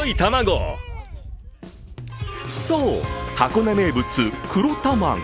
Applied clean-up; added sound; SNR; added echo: none; none; none; none.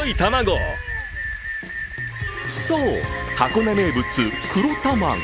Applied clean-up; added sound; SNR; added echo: none; Rain; 9 dB; none.